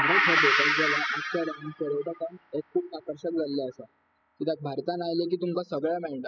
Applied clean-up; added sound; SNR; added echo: classical method spectral subtraction.